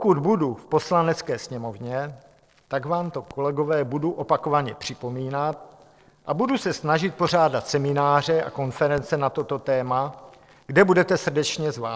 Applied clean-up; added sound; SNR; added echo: neural separator model SepFormer DNS4.